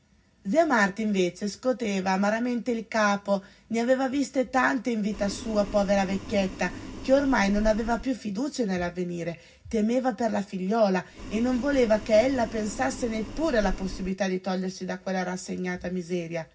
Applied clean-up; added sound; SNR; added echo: none; Boiling; 10 dB; reverberation time 0.4 s.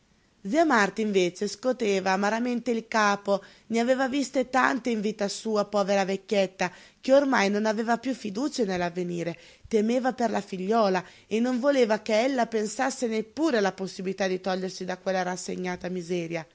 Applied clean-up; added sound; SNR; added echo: none; none; none; none.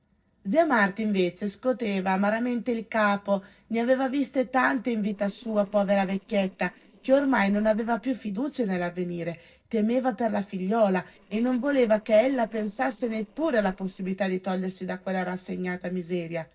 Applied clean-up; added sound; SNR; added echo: neural separator model SepFormer DNS4.